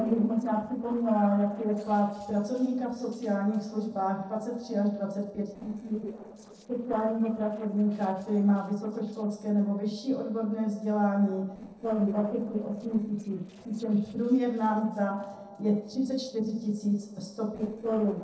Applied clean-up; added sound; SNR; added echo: neural separator model SepFormer DNS4.